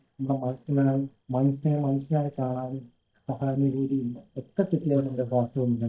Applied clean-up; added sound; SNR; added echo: neural mask model DeepFilterNet 3.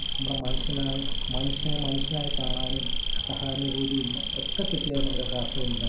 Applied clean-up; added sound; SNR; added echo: none; Insect; -4 dB; reverberation time 0.5 s.